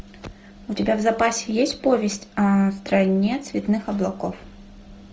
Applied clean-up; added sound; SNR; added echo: none; none; none; none.